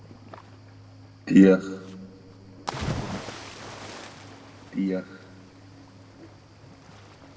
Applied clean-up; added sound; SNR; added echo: none; Cricket / Waves, surf; 12 dB; reverberation time 1.4 s.